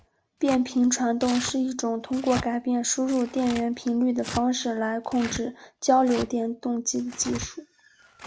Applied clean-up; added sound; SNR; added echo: none; Tearing; 15 dB; none.